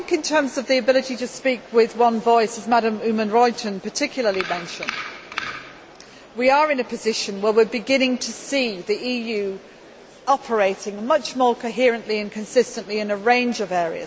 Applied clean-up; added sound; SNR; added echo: none; none; none; none.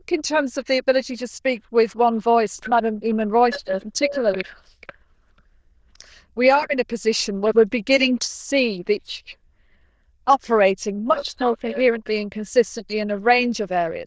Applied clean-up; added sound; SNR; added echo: neural diffusion model UNIVERSE++.